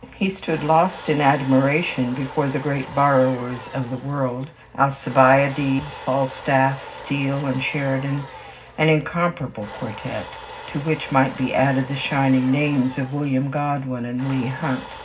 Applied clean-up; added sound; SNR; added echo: none; Domestic sounds, home sounds; 16 dB; reverberation time 0.4 s.